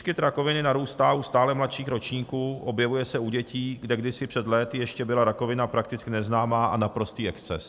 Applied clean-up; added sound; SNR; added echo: none; none; none; none.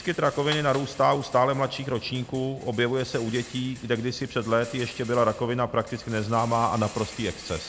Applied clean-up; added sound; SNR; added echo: none; Rattle; 18 dB; none.